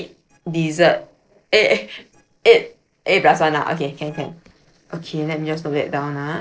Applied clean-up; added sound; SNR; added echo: neural separator model SepFormer DNS4.